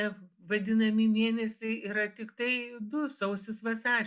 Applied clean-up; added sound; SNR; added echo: none; none; none; none.